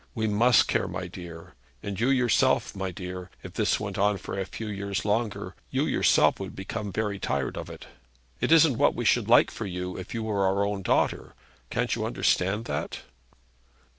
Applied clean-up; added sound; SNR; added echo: none; none; none; none.